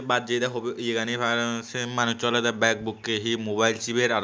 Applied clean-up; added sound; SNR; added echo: none; none; none; none.